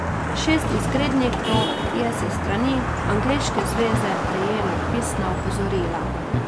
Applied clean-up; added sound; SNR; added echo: none; Traffic noise, roadway noise / Vehicle horn, car horn, honking + Bass guitar; -2 dB; none.